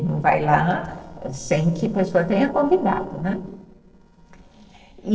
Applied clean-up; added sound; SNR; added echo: neural separator model SepFormer DNS4.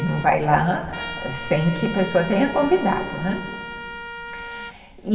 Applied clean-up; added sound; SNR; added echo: none; Trumpet; 12 dB; reverberation time 2.3 s.